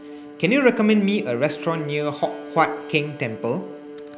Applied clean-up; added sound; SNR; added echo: none; Bowed string instrument; 13 dB; none.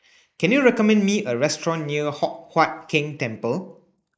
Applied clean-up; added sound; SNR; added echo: neural mask model Resemble Enhance denoiser.